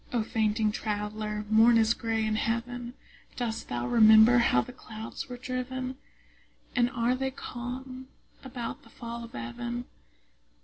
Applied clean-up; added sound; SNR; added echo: none; none; none; none.